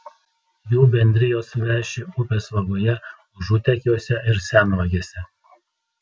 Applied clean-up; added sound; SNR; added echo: none; none; none; none.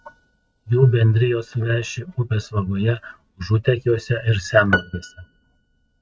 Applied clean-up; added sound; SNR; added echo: neural mask model RNNoise.